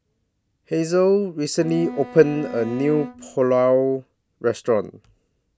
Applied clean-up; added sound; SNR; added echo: none; Bowed string instrument; 12 dB; none.